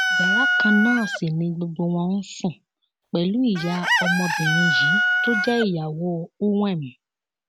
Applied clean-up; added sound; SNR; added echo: none; Chicken, rooster; 1 dB; none.